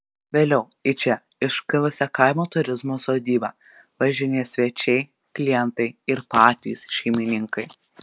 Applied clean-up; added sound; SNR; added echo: none; none; none; none.